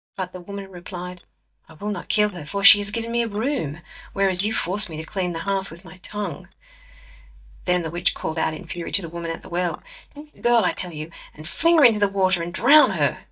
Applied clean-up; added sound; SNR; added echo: neural mask model DeepFilterNet 3.